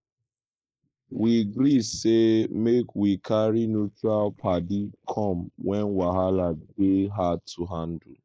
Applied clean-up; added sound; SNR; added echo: neural mask model Resemble Enhance denoiser.